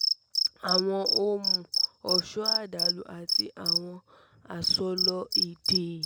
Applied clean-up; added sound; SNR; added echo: neural mask model Resemble Enhance denoiser.